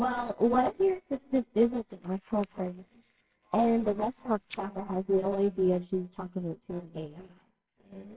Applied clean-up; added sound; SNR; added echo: neural separator model SepFormer WHAMR!.